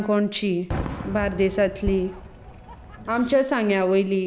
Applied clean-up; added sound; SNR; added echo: none; Fireworks; 12 dB; none.